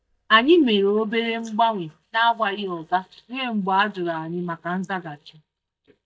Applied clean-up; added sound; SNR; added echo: neural mask model DeepFilterNet 3.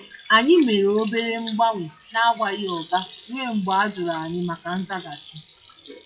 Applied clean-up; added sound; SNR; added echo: classical method WPE with log-MMSE.